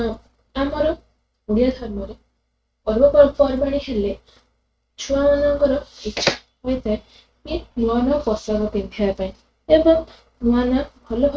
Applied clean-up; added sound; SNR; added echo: neural mask model RNNoise.